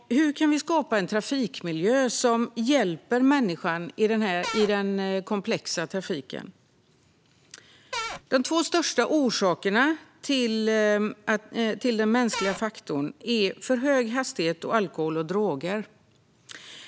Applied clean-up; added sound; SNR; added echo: none; Cupboard open or close / Door; 7 dB; none.